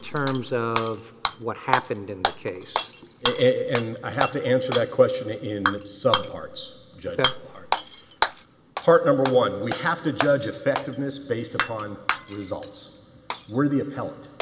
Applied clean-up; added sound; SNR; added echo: none; Shatter / Hammer; 5 dB; none.